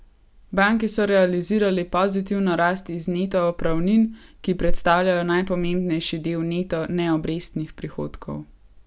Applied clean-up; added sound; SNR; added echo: none; none; none; none.